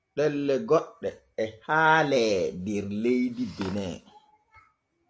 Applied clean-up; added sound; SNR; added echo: none; none; none; none.